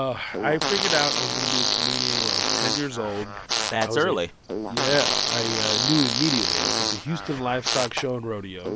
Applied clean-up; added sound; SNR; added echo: none; Fart; -1 dB; none.